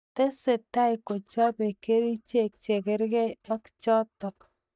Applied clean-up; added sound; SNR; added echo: neural mask model DeepFilterNet 3.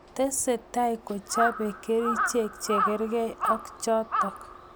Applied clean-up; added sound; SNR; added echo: none; Crow; 3 dB; none.